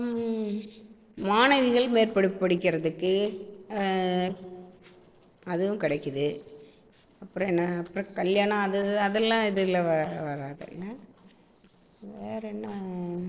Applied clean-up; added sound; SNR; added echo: neural separator model SepFormer DNS4.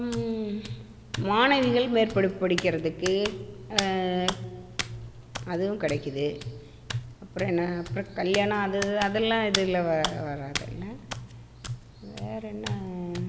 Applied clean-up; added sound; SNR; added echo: none; Hands; 8 dB; none.